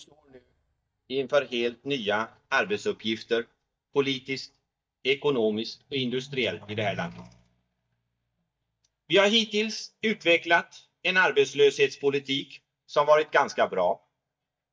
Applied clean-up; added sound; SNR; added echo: neural mask model DeepFilterNet 3.